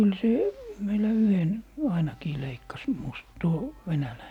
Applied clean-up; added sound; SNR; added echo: none; none; none; none.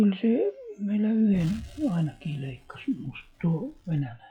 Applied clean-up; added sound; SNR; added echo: classical method log-MMSE.